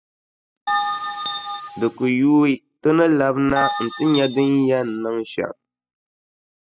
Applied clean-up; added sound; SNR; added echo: classical method spectral subtraction.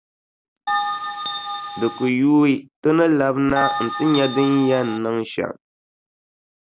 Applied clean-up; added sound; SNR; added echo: none; Bell; 5 dB; none.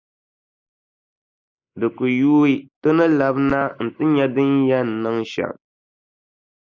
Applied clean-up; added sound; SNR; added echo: neural mask model Resemble Enhance denoiser.